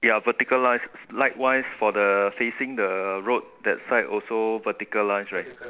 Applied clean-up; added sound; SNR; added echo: none; none; none; none.